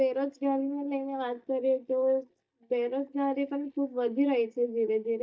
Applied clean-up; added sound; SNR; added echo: neural mask model DeepFilterNet 3.